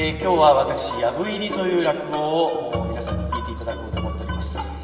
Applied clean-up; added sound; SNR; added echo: none; none; none; reverberation time 2.9 s.